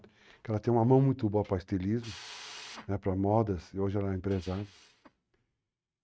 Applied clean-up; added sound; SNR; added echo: neural mask model RNNoise.